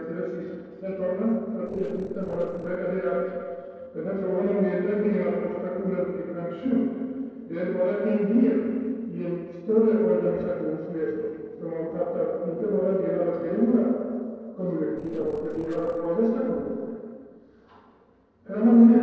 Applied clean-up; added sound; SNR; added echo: neural separator model SepFormer DNS4.